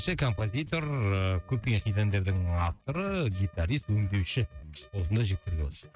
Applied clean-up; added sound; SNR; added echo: neural mask model RNNoise.